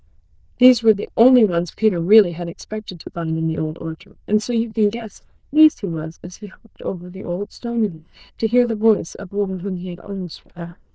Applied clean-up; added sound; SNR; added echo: neural diffusion model UNIVERSE++.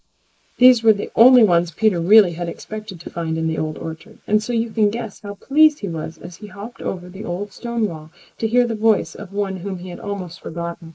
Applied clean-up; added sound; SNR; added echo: neural mask model Resemble Enhance denoiser.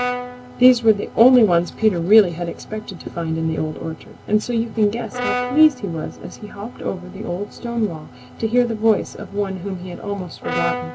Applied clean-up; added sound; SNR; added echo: none; Brass instrument; 12 dB; none.